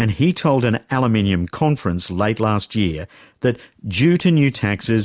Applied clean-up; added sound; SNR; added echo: none; none; none; none.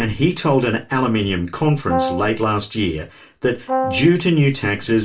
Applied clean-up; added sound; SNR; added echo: none; Brass instrument; 5 dB; reverberation time 0.2 s.